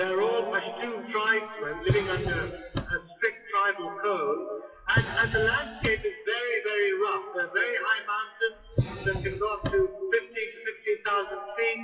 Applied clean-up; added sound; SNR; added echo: classical method WPE with log-MMSE.